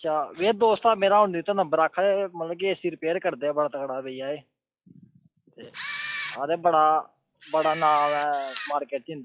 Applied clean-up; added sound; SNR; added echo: classical method log-MMSE.